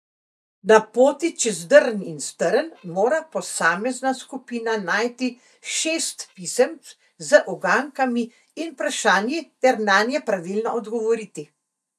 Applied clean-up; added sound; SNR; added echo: neural mask model DeepFilterNet 3.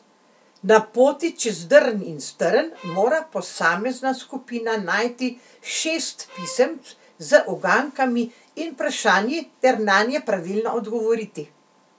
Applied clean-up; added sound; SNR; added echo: none; Bowed string instrument; 20 dB; none.